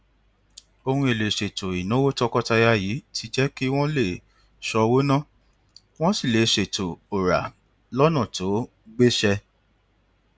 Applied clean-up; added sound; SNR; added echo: none; none; none; none.